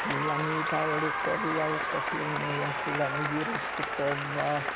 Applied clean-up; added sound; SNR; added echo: none; Applause; -1 dB; none.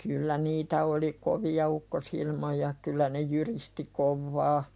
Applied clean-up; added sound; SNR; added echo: none; none; none; none.